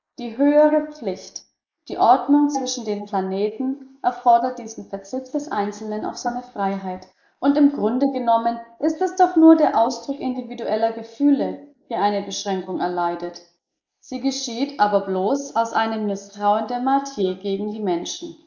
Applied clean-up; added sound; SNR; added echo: neural mask model Resemble Enhance denoiser.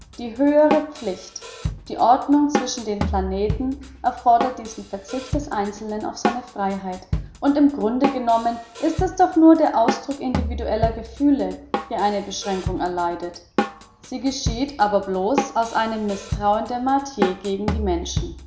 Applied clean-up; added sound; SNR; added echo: none; Drum kit; 7 dB; none.